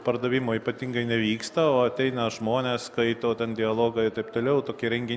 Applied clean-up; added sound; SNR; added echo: none; none; none; none.